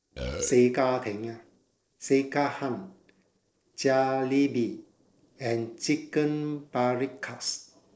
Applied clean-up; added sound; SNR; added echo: neural separator model SepFormer DNS4.